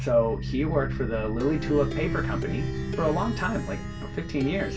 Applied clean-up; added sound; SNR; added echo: none; Plucked string instrument; 3 dB; reverberation time 0.2 s.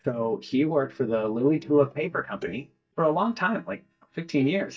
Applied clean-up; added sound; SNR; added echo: neural mask model DeepFilterNet 3.